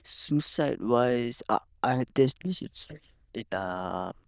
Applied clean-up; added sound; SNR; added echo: neural diffusion model UNIVERSE++.